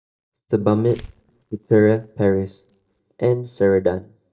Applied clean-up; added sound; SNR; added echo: neural mask model DeepFilterNet 3.